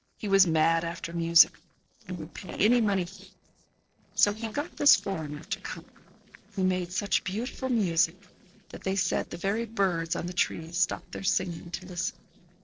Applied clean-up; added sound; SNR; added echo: neural separator model SepFormer DNS4.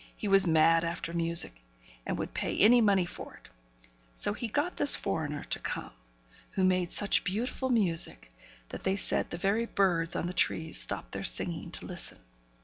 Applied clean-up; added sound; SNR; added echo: none; none; none; none.